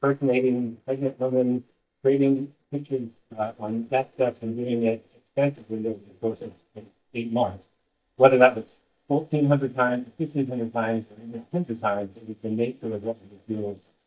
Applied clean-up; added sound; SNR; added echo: neural mask model DeepFilterNet 3.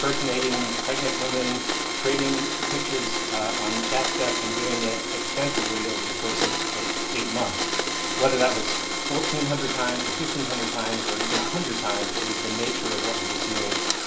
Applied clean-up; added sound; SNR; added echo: none; Domestic sounds, home sounds; -2 dB; reverberation time 0.2 s.